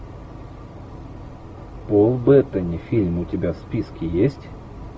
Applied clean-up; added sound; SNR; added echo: none; none; none; none.